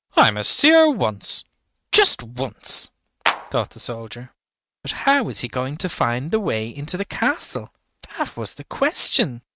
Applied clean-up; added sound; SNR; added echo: neural mask model RNNoise.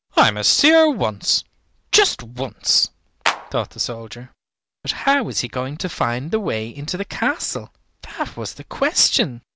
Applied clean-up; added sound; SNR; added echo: none; Clapping; 3 dB; none.